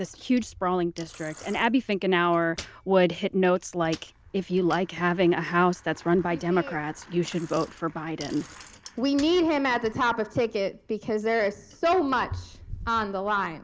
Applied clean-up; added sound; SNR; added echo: none; Bicycle; 20 dB; none.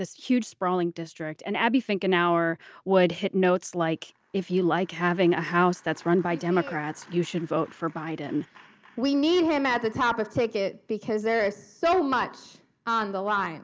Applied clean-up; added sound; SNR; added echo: none; none; none; none.